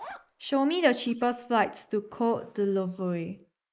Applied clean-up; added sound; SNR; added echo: neural mask model Resemble Enhance denoiser.